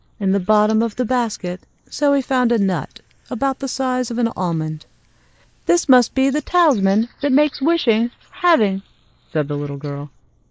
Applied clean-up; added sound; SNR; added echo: neural mask model Resemble Enhance denoiser.